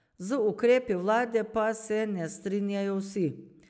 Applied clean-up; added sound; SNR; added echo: none; none; none; none.